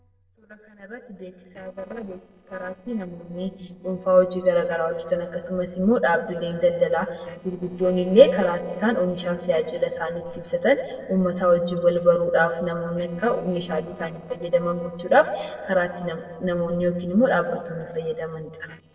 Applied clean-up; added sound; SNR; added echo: neural separator model SepFormer DNS4.